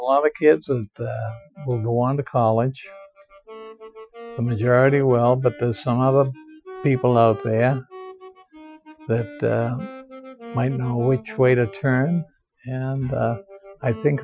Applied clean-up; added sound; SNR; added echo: classical method Wiener filter.